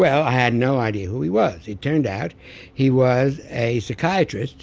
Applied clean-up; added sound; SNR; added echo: none; none; none; none.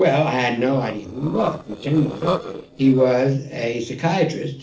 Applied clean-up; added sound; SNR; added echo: neural separator model SepFormer DNS4.